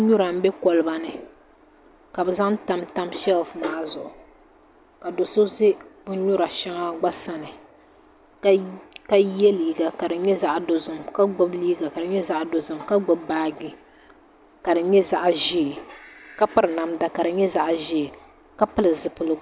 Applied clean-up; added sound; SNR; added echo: none; none; none; none.